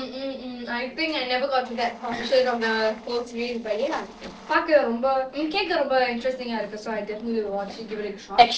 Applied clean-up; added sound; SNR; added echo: neural separator model SepFormer DNS4.